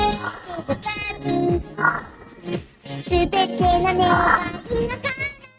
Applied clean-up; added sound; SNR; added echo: neural mask model RNNoise.